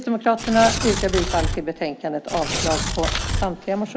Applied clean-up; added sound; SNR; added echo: none; Tearing; 3 dB; none.